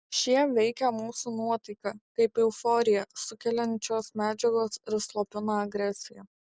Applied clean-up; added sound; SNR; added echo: none; none; none; none.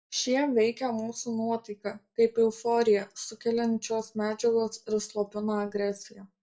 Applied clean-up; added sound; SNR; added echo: none; none; none; reverberation time 0.2 s.